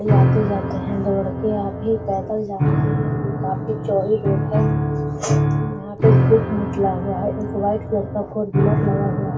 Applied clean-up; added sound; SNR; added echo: none; Piano; -3 dB; reverberation time 0.2 s.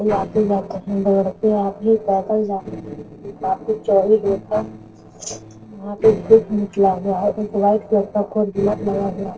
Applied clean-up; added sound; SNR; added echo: neural separator model SepFormer DNS4.